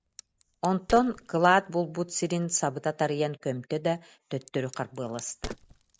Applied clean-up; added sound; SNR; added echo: none; Crack; 18 dB; none.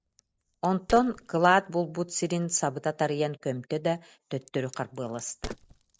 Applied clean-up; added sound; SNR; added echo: neural separator model SepFormer DNS4.